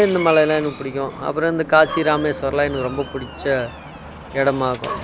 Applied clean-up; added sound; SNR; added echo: none; Door; 14 dB; none.